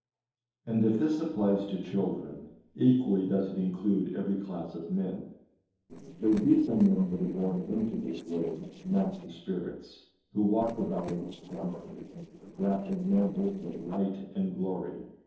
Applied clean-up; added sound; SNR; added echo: neural separator model SepFormer DNS4.